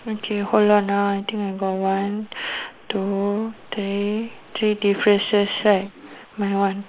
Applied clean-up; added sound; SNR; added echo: neural mask model Resemble Enhance denoiser.